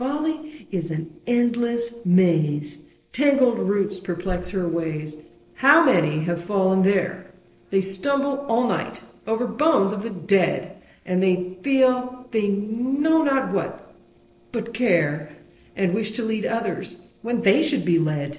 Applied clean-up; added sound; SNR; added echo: neural separator model SepFormer DNS4.